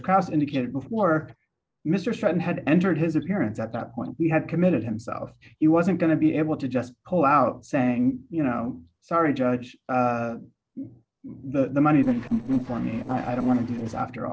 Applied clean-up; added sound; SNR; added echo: neural separator model SepFormer DNS4.